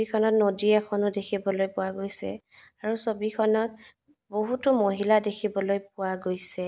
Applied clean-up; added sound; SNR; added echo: none; none; none; none.